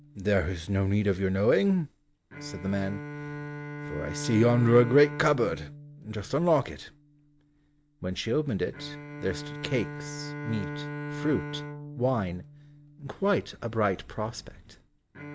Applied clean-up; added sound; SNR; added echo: none; Bowed string instrument; 12 dB; none.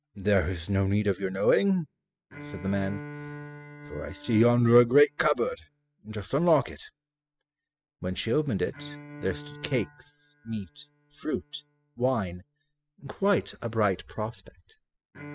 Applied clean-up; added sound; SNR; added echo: classical method spectral subtraction.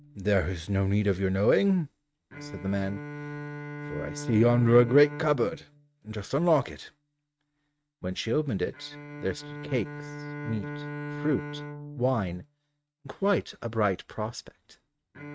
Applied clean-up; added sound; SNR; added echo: neural mask model RNNoise.